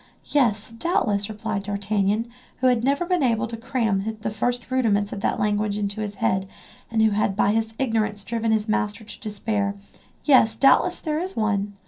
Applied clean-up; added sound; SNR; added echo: none; none; none; reverberation time 0.3 s.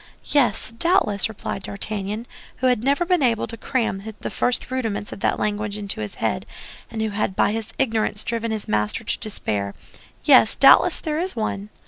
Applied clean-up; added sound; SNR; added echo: none; none; none; none.